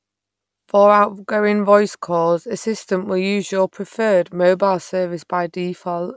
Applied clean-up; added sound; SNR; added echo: none; none; none; none.